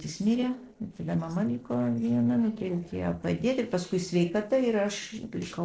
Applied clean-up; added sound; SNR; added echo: neural separator model SepFormer DNS4.